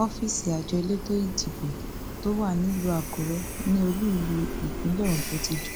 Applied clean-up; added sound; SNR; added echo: none; Train; 7 dB; none.